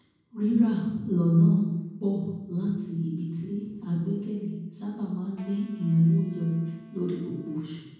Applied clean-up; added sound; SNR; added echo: none; Electric guitar; 19 dB; reverberation time 1.1 s.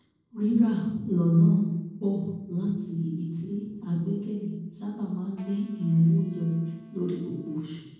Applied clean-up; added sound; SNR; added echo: neural separator model SepFormer DNS4.